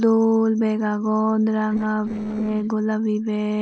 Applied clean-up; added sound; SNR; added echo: neural separator model SepFormer DNS4.